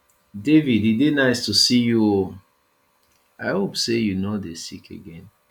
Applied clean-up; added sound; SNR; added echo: none; none; none; none.